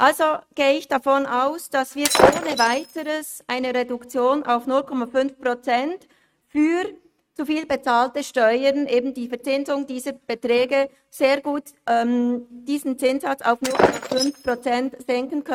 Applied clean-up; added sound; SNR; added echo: neural mask model RNNoise.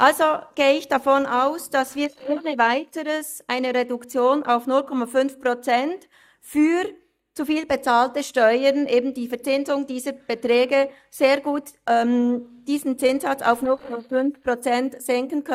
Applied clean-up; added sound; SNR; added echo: neural mask model DeepFilterNet 3.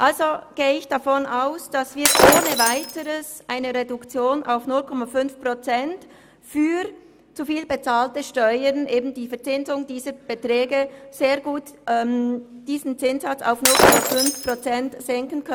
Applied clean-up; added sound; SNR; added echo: none; Shatter; -4 dB; none.